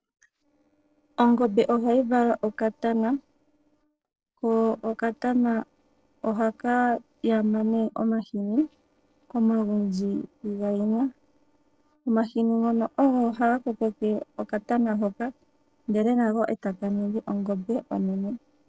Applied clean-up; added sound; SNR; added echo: neural separator model SepFormer DNS4.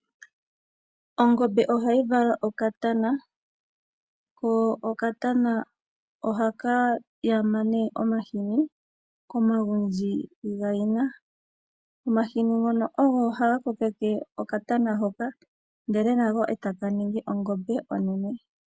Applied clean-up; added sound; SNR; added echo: none; none; none; none.